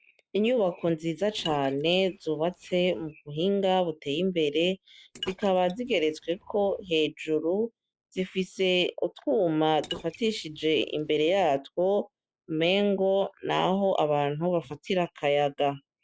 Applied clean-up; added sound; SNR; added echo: neural mask model Resemble Enhance denoiser.